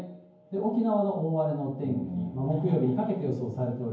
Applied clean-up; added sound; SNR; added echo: none; none; none; reverberation time 0.9 s.